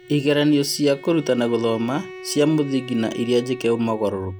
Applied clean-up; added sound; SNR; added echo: none; Bowed string instrument; 17 dB; none.